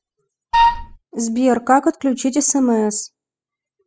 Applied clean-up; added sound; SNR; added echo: classical method spectral subtraction.